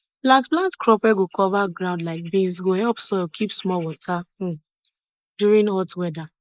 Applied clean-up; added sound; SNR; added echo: neural mask model Resemble Enhance denoiser.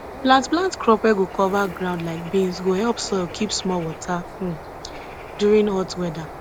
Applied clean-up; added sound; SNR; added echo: none; Bird; 14 dB; none.